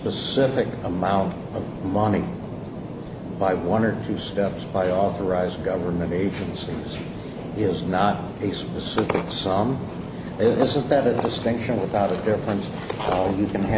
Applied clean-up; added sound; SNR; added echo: none; none; none; none.